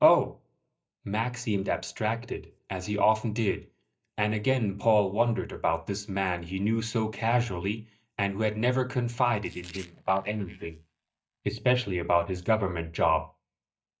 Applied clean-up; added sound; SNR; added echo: neural mask model DeepFilterNet 3.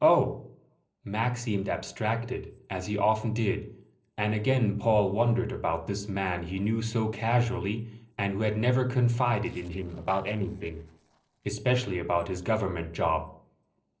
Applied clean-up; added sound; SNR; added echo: neural separator model SepFormer DNS4.